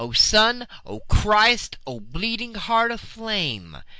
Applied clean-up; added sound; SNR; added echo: none; none; none; none.